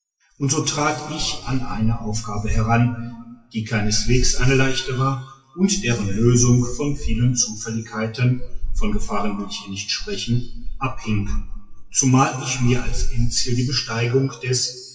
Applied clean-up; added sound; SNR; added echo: classical method WPE with log-MMSE.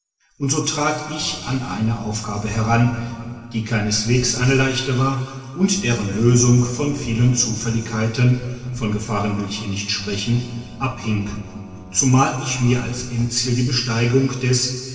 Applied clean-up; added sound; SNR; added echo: neural separator model SepFormer DNS4.